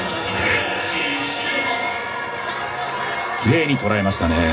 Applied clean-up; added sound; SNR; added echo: none; Trumpet; 12 dB; reverberation time 0.4 s.